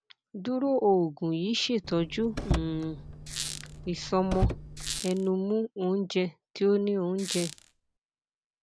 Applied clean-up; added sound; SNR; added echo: none; Car + Squeak; 5 dB; none.